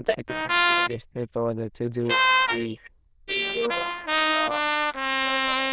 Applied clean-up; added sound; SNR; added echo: neural diffusion model UNIVERSE++.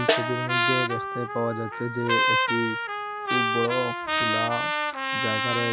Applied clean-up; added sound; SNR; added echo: none; Snare drum + Trumpet; -4 dB; none.